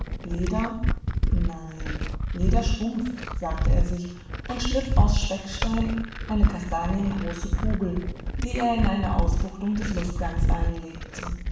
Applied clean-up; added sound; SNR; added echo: none; Glass; -4 dB; reverberation time 0.6 s.